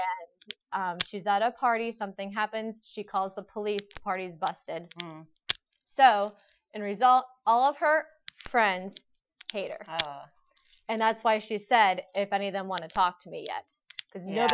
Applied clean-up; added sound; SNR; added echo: classical method Wiener filter.